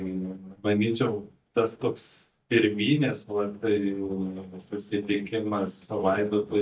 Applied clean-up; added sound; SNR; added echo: neural mask model DeepFilterNet 3.